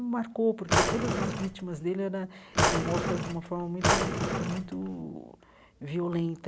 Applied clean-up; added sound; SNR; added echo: none; Drawer open or close; -4 dB; none.